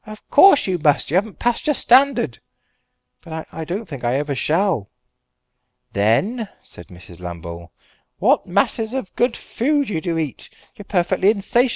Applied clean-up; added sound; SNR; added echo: none; none; none; none.